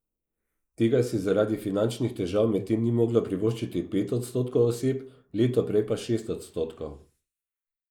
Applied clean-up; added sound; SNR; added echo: neural mask model Resemble Enhance denoiser.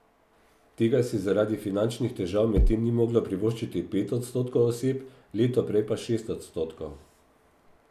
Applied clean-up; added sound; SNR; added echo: none; Bass drum; -4 dB; none.